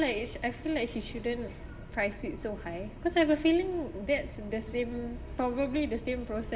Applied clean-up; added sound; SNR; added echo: none; none; none; reverberation time 1.9 s.